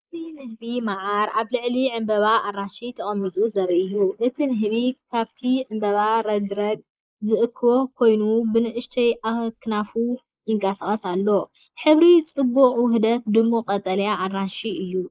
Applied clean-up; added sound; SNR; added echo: neural mask model Resemble Enhance denoiser.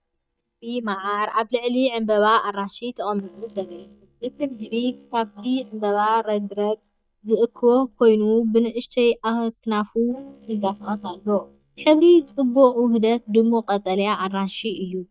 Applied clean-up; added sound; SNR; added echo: neural mask model DeepFilterNet 3.